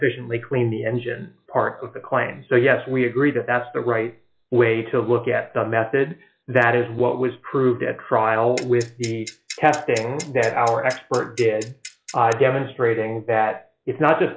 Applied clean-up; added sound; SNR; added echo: classical method log-MMSE.